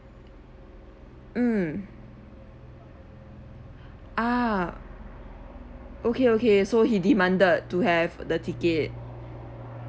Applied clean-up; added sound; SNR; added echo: none; none; none; none.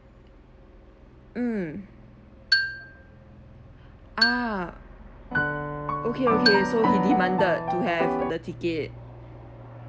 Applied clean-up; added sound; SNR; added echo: none; Marimba, xylophone + Piano; -3 dB; none.